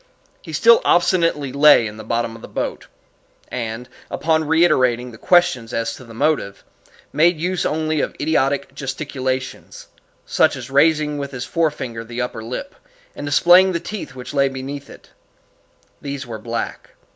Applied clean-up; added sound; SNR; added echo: none; none; none; none.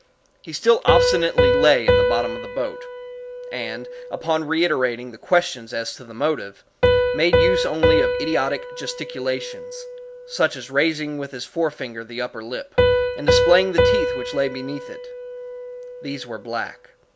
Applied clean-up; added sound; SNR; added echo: none; Piano; -1 dB; none.